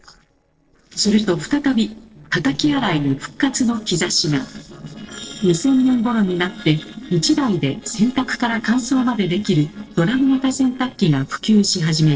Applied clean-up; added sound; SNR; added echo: neural separator model SepFormer DNS4.